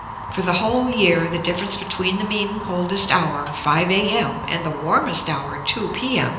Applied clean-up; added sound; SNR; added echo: none; Fire; 10 dB; reverberation time 0.9 s.